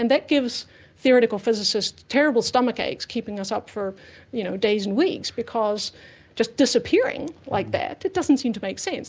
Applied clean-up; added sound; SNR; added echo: none; none; none; none.